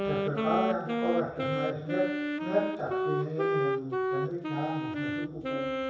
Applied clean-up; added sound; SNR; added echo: none; Wind instrument, woodwind instrument; -2 dB; reverberation time 0.7 s.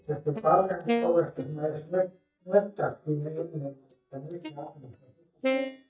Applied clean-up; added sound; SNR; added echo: neural mask model DeepFilterNet 3.